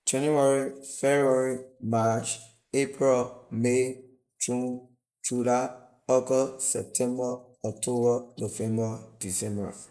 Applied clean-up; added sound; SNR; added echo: neural mask model Resemble Enhance denoiser.